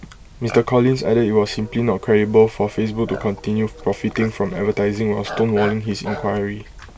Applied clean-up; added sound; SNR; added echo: none; Livestock, farm animals, working animals; 17 dB; none.